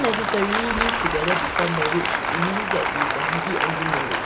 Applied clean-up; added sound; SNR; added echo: none; Applause; -4 dB; none.